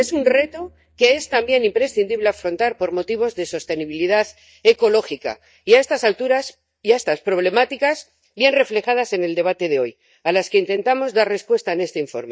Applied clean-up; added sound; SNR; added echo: neural mask model DeepFilterNet 3.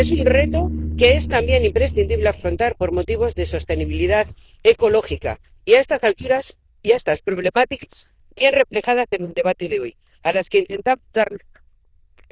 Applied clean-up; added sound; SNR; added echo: neural diffusion model UNIVERSE++.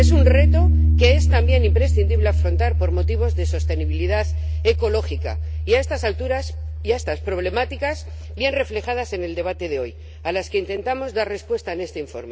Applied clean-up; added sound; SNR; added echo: none; Piano; -4 dB; none.